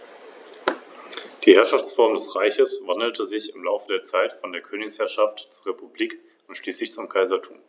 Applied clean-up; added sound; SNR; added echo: none; none; none; none.